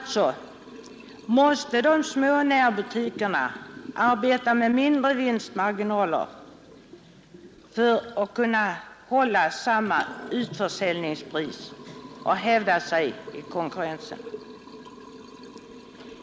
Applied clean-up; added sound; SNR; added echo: none; Liquid; 18 dB; none.